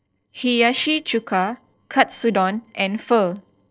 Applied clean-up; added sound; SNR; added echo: neural separator model SepFormer DNS4.